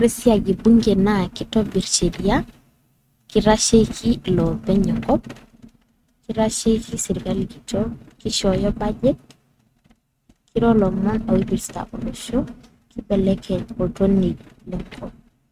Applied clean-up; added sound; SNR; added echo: neural mask model RNNoise.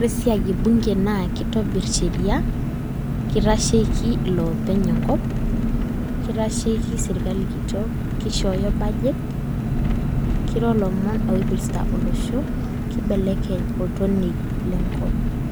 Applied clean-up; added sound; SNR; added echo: none; Engine; -3 dB; none.